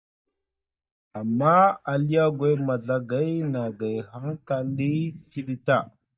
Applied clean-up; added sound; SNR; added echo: neural mask model DeepFilterNet 3.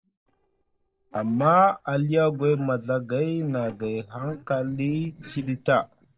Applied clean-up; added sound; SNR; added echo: neural separator model SepFormer DNS4.